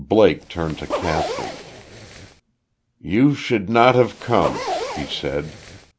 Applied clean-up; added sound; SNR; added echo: none; Zipper (clothing); 9 dB; none.